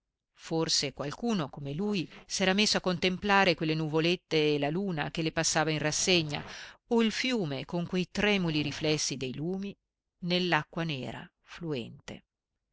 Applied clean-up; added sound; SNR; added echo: neural separator model SepFormer DNS4.